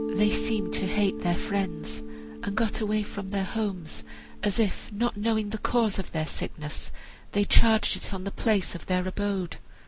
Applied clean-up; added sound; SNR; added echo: none; Mallet percussion; 14 dB; none.